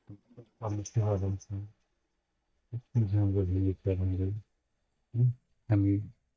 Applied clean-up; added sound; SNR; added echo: neural mask model DeepFilterNet 3.